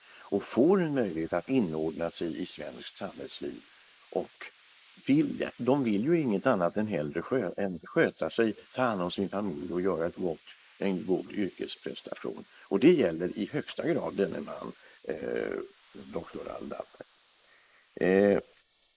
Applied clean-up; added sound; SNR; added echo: neural mask model Resemble Enhance denoiser.